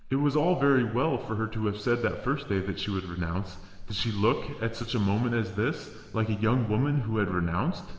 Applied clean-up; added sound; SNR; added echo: none; none; none; reverberation time 3.0 s.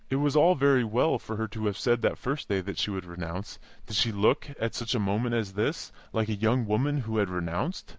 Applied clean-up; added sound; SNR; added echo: none; none; none; none.